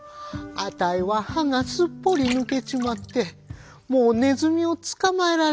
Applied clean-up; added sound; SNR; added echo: none; Water; 19 dB; none.